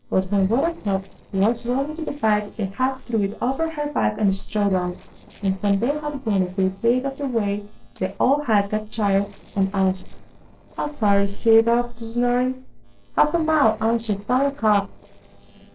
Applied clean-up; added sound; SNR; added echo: neural separator model SepFormer DNS4.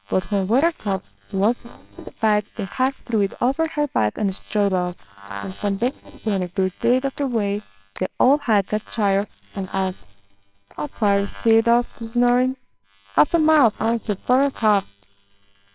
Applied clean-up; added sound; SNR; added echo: neural separator model SepFormer WHAMR!.